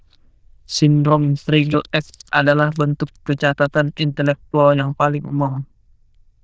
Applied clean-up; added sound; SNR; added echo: neural diffusion model UNIVERSE++.